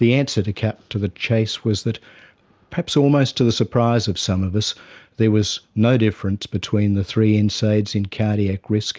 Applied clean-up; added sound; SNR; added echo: none; none; none; none.